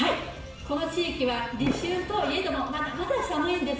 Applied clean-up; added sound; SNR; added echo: none; Fireworks; 15 dB; reverberation time 0.7 s.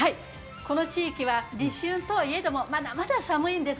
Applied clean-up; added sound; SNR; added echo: none; none; none; none.